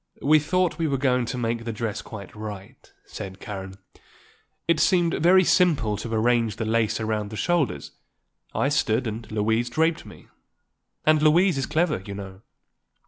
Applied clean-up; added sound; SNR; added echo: none; none; none; none.